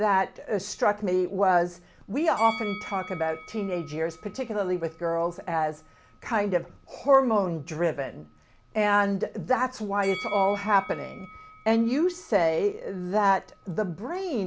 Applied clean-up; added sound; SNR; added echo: none; Bell; 19 dB; none.